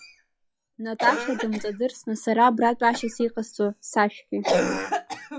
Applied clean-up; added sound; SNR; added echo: classical method log-MMSE.